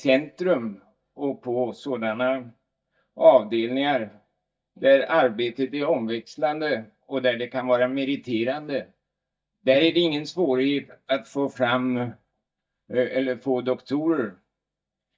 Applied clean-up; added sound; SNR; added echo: neural mask model DeepFilterNet 3.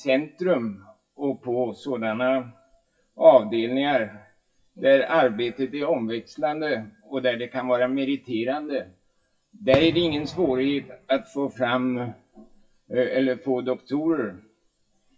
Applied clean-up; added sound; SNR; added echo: classical method WPE with log-MMSE.